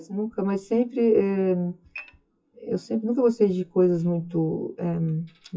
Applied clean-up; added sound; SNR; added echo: classical method WPE with log-MMSE.